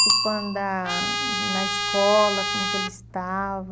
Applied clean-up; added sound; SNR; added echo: none; Trumpet + Bicycle bell; -1 dB; none.